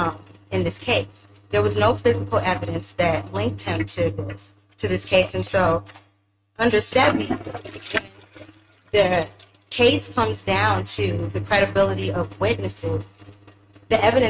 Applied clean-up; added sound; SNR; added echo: neural mask model RNNoise.